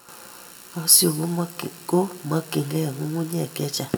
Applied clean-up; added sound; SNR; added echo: none; none; none; reverberation time 0.9 s.